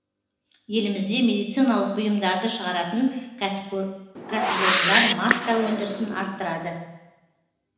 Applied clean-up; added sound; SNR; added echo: none; Whoosh, swoosh, swish; -2 dB; reverberation time 1.0 s.